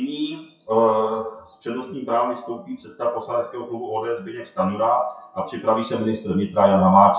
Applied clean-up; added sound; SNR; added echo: classical method WPE with log-MMSE.